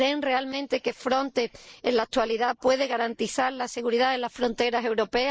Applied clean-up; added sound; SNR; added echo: neural mask model Resemble Enhance denoiser.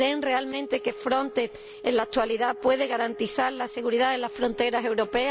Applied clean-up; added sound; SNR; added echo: none; Wind instrument, woodwind instrument; 15 dB; none.